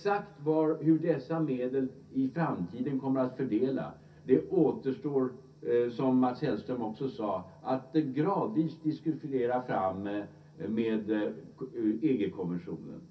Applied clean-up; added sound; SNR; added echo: none; none; none; reverberation time 0.3 s.